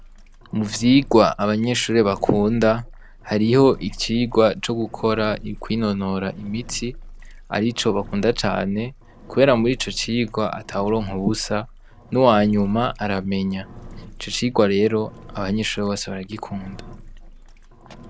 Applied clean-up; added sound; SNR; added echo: none; Engine; 17 dB; none.